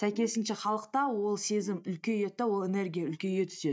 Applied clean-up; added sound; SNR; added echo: neural mask model DeepFilterNet 3.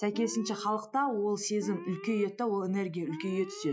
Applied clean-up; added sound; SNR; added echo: classical method Wiener filter.